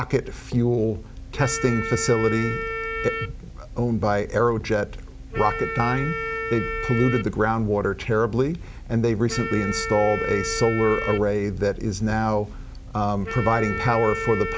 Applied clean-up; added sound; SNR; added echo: none; Wind instrument, woodwind instrument; 9 dB; none.